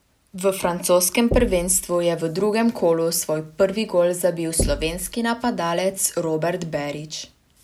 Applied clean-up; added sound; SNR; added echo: none; Knock; 11 dB; none.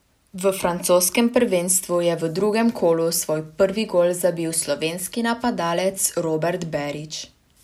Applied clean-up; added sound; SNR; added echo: none; none; none; none.